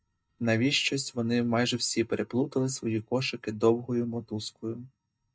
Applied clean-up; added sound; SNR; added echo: neural mask model DeepFilterNet 3.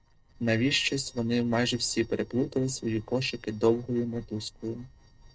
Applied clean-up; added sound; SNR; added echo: neural separator model SepFormer DNS4.